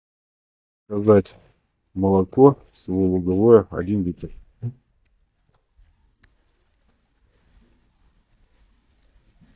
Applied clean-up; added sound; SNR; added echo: neural mask model DeepFilterNet 3.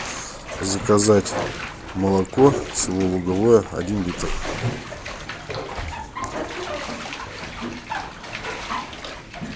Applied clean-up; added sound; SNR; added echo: none; Bathtub (filling or washing); 7 dB; none.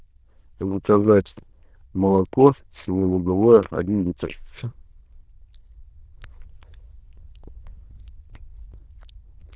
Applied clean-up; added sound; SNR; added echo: neural diffusion model UNIVERSE++.